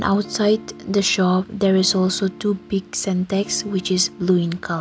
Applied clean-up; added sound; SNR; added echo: none; Acoustic guitar / Strum; 19 dB; none.